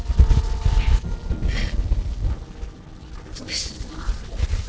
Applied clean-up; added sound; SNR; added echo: neural separator model SepFormer DNS4.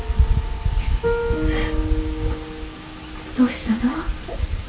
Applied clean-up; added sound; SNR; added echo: none; Wind; -3 dB; reverberation time 0.2 s.